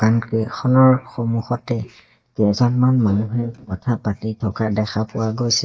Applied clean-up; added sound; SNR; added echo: neural mask model DeepFilterNet 3.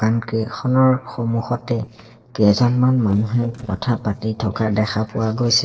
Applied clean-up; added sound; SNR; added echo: neural separator model SepFormer DNS4.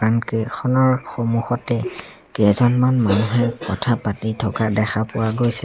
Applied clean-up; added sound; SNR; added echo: none; none; none; none.